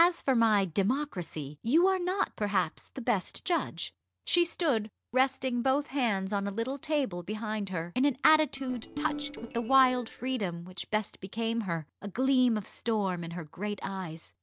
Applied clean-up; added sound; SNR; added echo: neural separator model SepFormer DNS4.